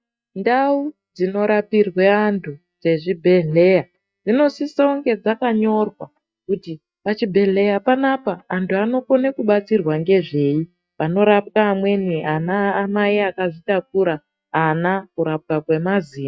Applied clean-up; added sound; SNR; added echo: neural mask model DeepFilterNet 3.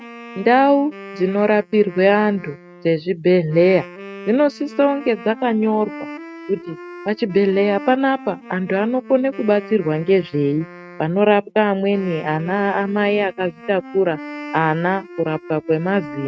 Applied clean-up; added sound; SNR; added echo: neural mask model RNNoise.